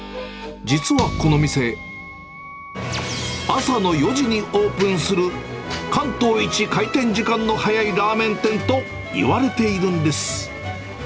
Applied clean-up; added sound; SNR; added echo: none; Wind instrument, woodwind instrument; 17 dB; none.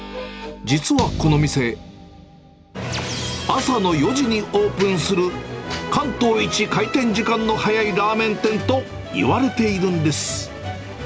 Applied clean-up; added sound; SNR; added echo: none; none; none; none.